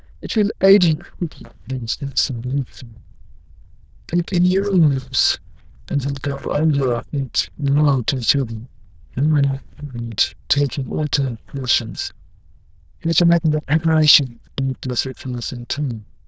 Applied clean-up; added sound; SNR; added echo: neural diffusion model UNIVERSE++.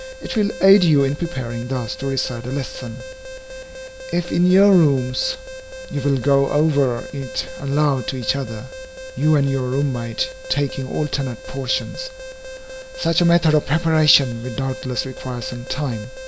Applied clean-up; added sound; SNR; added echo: none; Alarm; 15 dB; none.